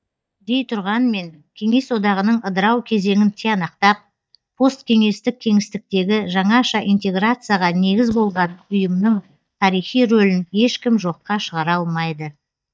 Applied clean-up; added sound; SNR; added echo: neural mask model DeepFilterNet 3.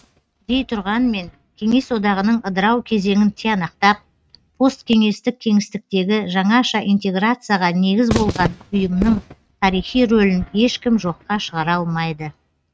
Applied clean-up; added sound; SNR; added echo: neural mask model RNNoise.